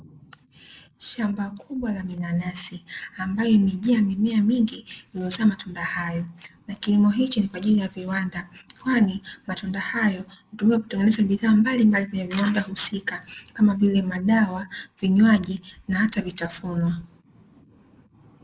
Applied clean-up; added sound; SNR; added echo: neural mask model Resemble Enhance denoiser.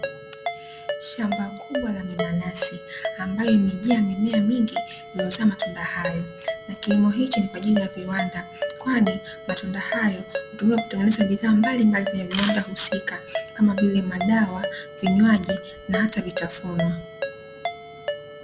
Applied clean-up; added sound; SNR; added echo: none; Ringtone; 8 dB; none.